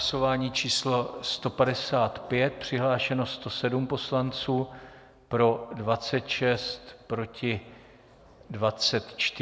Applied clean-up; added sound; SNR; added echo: none; none; none; none.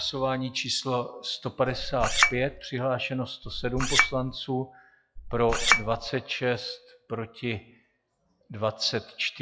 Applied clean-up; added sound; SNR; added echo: classical method log-MMSE.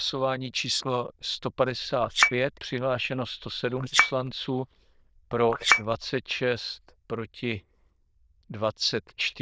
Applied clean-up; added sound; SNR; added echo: neural diffusion model UNIVERSE++.